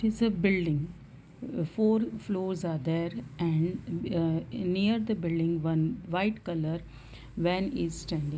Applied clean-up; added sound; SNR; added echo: none; none; none; none.